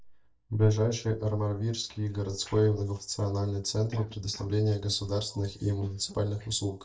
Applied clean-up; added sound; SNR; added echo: neural mask model DeepFilterNet 3.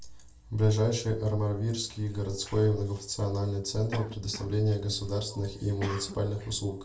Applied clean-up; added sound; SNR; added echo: none; Cough; 19 dB; reverberation time 0.3 s.